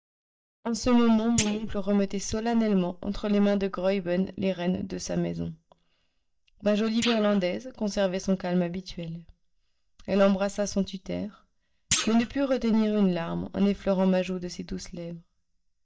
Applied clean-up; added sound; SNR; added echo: neural mask model DeepFilterNet 3.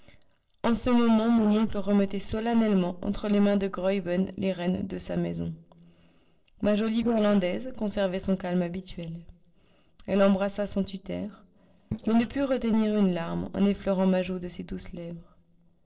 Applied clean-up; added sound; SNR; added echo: neural separator model SepFormer DNS4.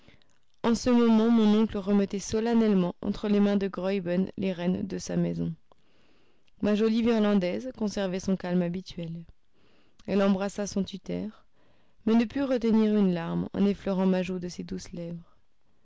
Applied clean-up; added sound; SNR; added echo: none; none; none; none.